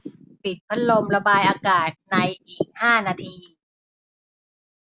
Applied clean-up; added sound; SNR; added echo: none; none; none; none.